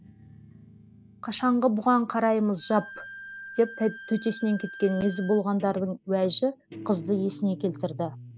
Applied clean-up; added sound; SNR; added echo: none; Guitar + Bowed string instrument; 17 dB; none.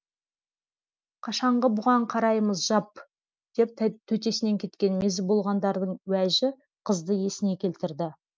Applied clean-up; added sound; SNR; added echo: none; none; none; none.